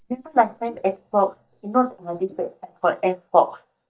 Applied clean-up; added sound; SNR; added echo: neural mask model DeepFilterNet 3.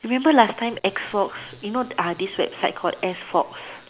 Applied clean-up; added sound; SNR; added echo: none; none; none; none.